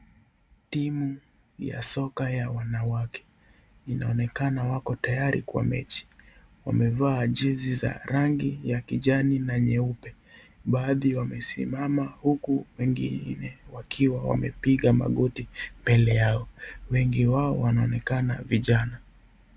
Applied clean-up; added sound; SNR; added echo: none; none; none; none.